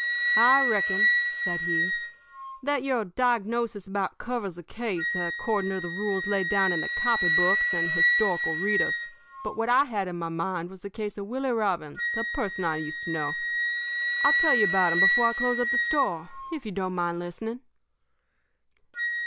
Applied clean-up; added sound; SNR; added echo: none; Wind instrument, woodwind instrument; -1 dB; none.